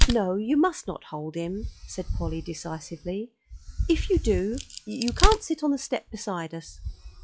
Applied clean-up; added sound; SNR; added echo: classical method log-MMSE.